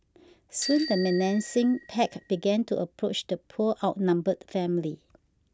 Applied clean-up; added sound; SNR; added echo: none; Bicycle bell; 14 dB; none.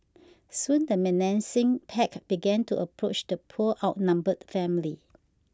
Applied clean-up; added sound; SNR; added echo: none; none; none; none.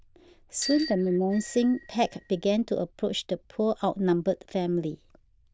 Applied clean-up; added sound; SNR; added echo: neural diffusion model UNIVERSE++.